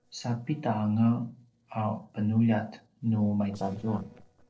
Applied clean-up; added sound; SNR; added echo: neural separator model SepFormer DNS4.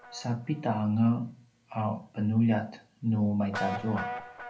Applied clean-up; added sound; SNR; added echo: none; Guitar; 13 dB; reverberation time 0.3 s.